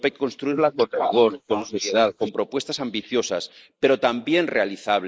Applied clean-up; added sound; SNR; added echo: neural mask model Resemble Enhance denoiser.